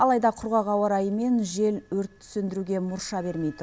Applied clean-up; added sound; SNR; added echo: none; none; none; none.